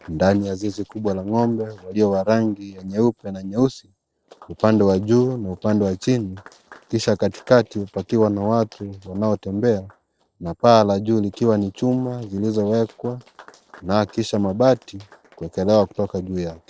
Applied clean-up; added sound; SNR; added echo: neural separator model SepFormer DNS4.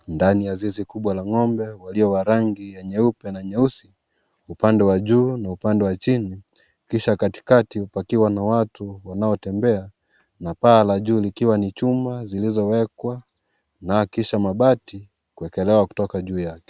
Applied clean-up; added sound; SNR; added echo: none; none; none; none.